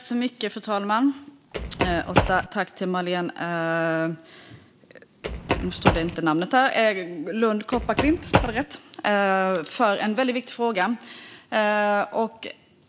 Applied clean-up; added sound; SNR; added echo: none; Run; 0 dB; none.